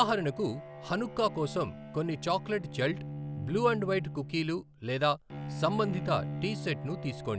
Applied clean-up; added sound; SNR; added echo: none; Bowed string instrument; 9 dB; none.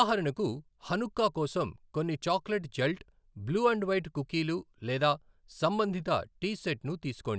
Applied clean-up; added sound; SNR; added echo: none; none; none; none.